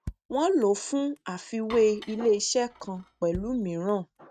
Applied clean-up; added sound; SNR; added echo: neural mask model RNNoise.